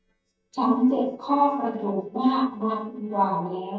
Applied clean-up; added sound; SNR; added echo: neural mask model DeepFilterNet 3.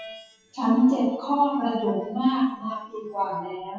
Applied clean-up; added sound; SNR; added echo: classical method WPE with log-MMSE.